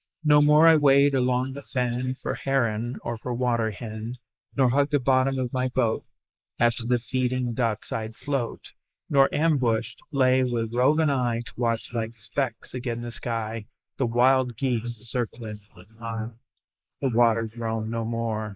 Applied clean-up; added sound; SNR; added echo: neural mask model Resemble Enhance denoiser.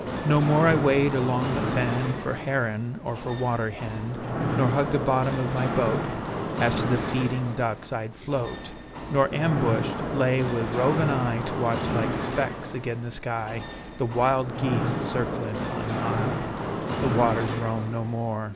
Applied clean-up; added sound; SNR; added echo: none; Mechanisms; 3 dB; none.